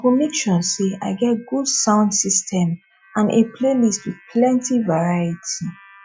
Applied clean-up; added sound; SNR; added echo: classical method Wiener filter.